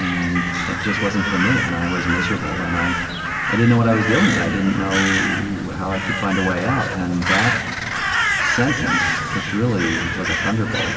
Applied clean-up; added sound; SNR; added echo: none; Crow; 2 dB; reverberation time 2.3 s.